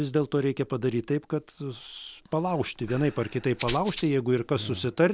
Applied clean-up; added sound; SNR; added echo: none; Rattle (instrument); 10 dB; none.